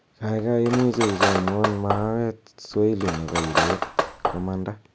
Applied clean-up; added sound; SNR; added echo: none; Cutlery, silverware; 2 dB; none.